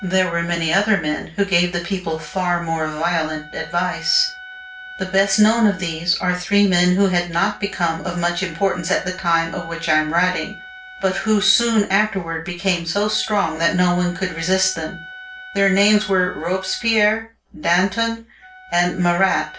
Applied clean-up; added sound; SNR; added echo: none; Wind instrument, woodwind instrument; 19 dB; reverberation time 0.3 s.